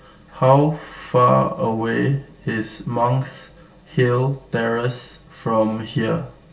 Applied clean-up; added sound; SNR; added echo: none; none; none; reverberation time 0.2 s.